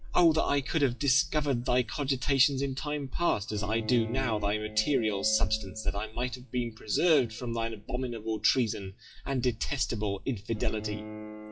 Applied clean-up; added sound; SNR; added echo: classical method WPE with log-MMSE.